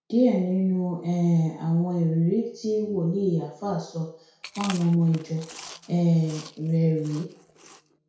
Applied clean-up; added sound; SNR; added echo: none; Chewing, mastication; 18 dB; reverberation time 0.6 s.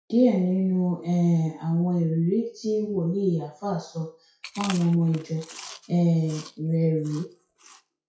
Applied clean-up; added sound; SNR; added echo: classical method WPE with log-MMSE.